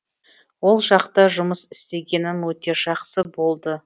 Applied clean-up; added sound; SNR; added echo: none; none; none; none.